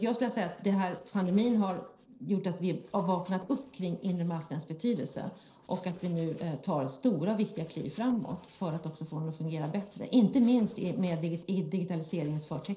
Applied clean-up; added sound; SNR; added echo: neural separator model SepFormer DNS4.